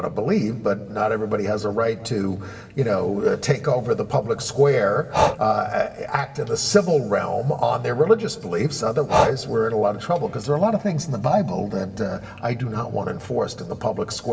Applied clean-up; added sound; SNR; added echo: none; Breathing; 6 dB; reverberation time 2.3 s.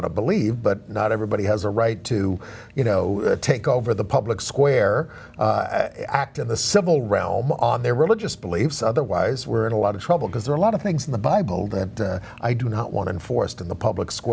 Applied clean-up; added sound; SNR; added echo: none; none; none; none.